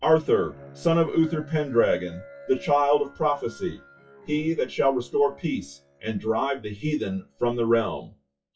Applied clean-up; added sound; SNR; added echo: classical method WPE with log-MMSE.